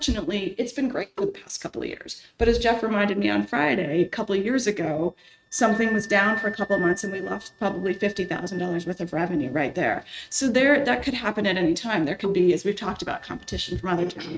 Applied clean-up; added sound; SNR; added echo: neural mask model RNNoise.